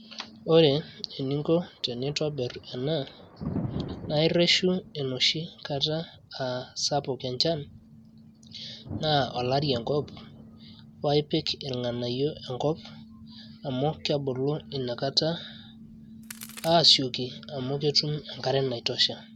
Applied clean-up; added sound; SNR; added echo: none; Thunder + Crack; 16 dB; none.